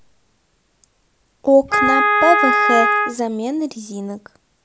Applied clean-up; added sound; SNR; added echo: none; Wind instrument, woodwind instrument; -3 dB; none.